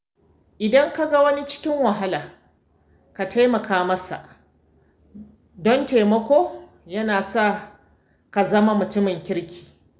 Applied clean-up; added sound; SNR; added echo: none; none; none; none.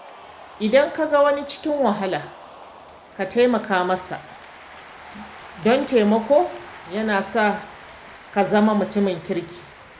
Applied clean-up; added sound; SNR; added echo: none; Cheering; 20 dB; none.